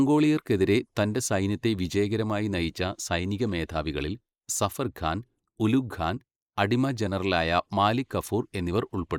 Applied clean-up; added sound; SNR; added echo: neural mask model Resemble Enhance denoiser.